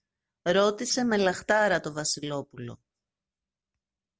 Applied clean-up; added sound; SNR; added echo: none; none; none; none.